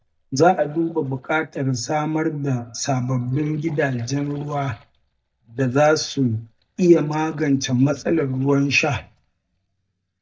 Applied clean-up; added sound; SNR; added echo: neural mask model DeepFilterNet 3.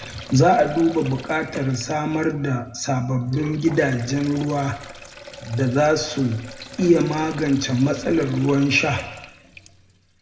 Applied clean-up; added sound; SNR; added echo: none; Sink (filling or washing); 17 dB; reverberation time 0.2 s.